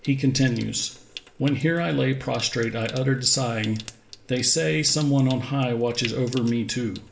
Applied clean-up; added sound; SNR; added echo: none; Trickle, dribble / Sink (filling or washing) / Water tap, faucet; 19 dB; reverberation time 0.5 s.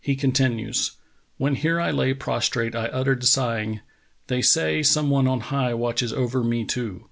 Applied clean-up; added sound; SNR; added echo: none; none; none; none.